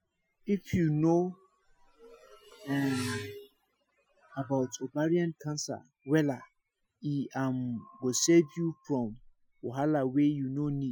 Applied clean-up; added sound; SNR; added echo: classical method Wiener filter.